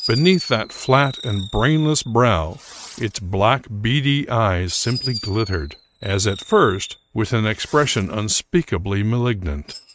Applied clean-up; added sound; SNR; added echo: neural mask model RNNoise.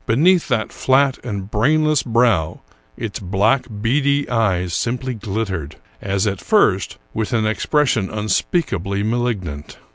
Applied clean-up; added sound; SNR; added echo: none; none; none; none.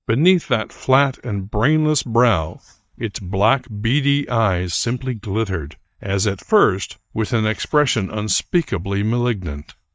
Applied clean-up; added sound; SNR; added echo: neural mask model DeepFilterNet 3.